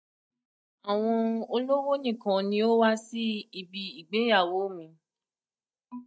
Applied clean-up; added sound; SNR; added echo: neural mask model DeepFilterNet 3.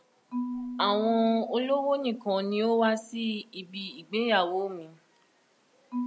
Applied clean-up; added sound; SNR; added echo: none; Marimba, xylophone / Wood; 12 dB; none.